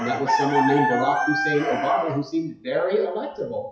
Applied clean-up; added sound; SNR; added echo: classical method WPE with log-MMSE.